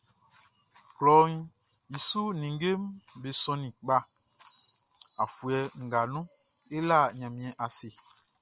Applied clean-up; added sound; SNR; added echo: none; none; none; none.